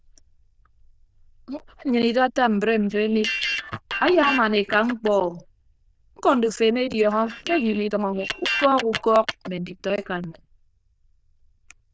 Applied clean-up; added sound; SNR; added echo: neural diffusion model UNIVERSE++.